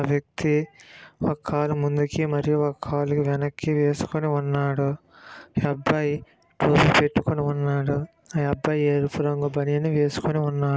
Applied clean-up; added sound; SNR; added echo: none; none; none; none.